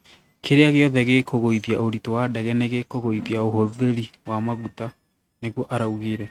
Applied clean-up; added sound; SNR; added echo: neural mask model RNNoise.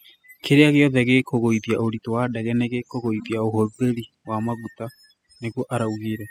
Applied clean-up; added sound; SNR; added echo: classical method spectral subtraction.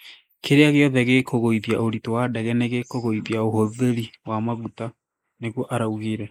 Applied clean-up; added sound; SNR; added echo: neural mask model Resemble Enhance denoiser.